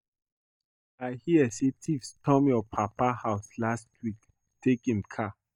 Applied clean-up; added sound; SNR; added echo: neural mask model DeepFilterNet 3.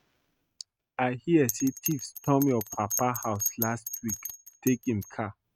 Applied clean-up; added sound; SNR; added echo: neural mask model RNNoise.